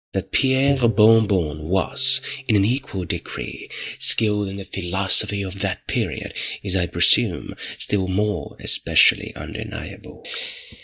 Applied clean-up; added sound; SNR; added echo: neural mask model DeepFilterNet 3.